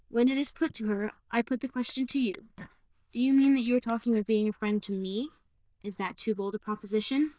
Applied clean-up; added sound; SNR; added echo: neural diffusion model UNIVERSE++.